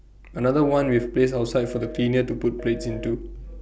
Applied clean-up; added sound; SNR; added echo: none; Telephone; 17 dB; none.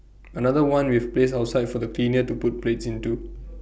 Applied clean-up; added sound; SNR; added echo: none; none; none; none.